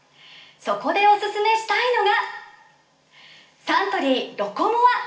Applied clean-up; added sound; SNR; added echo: none; none; none; reverberation time 0.4 s.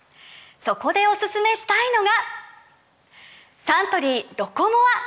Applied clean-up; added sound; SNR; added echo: none; none; none; none.